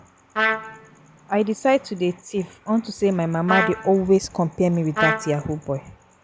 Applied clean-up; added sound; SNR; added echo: none; Trumpet; 3 dB; none.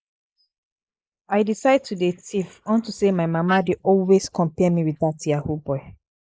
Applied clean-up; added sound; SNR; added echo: neural mask model Resemble Enhance denoiser.